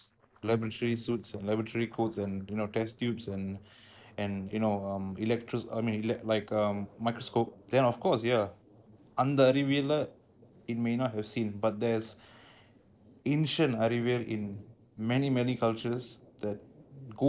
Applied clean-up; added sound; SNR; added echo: neural separator model SepFormer DNS4.